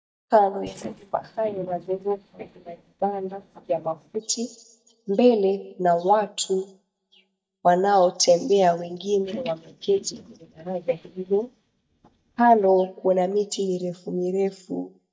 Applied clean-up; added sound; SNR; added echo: neural mask model DeepFilterNet 3.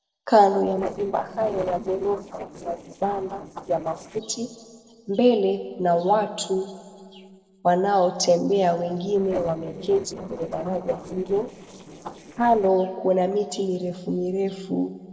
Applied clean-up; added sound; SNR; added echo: neural separator model SepFormer DNS4.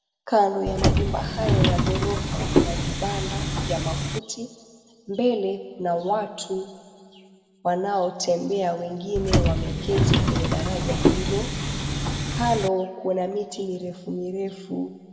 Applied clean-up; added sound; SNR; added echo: none; Subway, metro, underground; -4 dB; reverberation time 1.9 s.